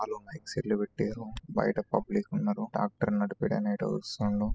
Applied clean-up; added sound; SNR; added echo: classical method spectral subtraction.